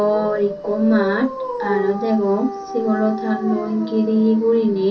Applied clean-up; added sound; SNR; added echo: none; Dog; 9 dB; reverberation time 0.3 s.